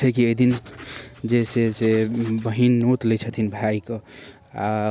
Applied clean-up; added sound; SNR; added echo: none; Writing; 18 dB; none.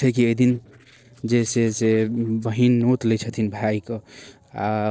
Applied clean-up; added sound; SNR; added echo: neural separator model SepFormer DNS4.